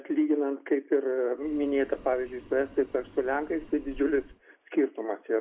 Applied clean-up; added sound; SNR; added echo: none; Boiling; 20 dB; none.